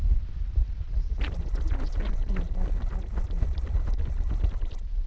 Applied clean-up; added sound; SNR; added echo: neural separator model SepFormer DNS4.